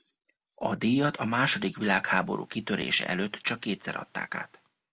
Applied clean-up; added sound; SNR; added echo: none; none; none; none.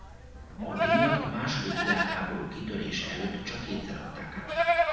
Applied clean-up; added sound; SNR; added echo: none; Livestock, farm animals, working animals; -2 dB; reverberation time 1.1 s.